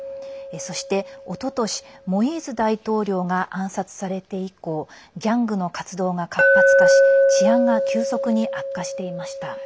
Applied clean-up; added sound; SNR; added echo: none; Glass; -3 dB; none.